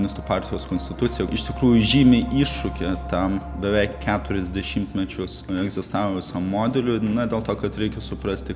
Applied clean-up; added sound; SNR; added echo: none; none; none; none.